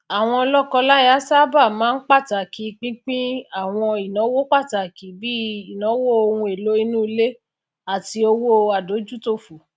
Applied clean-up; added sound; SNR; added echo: none; none; none; none.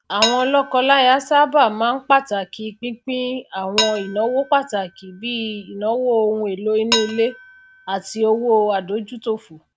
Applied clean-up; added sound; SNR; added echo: none; Dishes, pots, and pans; 11 dB; none.